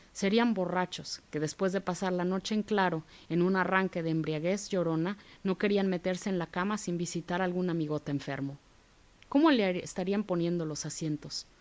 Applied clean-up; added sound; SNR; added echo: none; none; none; none.